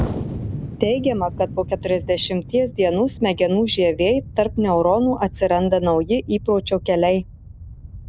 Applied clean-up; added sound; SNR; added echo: none; Explosion; 12 dB; none.